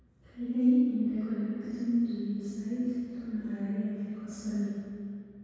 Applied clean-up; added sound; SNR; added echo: none; none; none; reverberation time 2.0 s.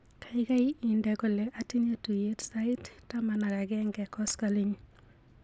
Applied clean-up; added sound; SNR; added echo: none; none; none; none.